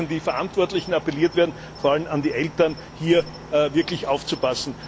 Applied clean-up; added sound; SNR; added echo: none; Cricket; 16 dB; none.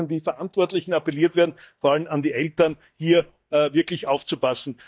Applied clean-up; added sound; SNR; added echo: neural mask model DeepFilterNet 3.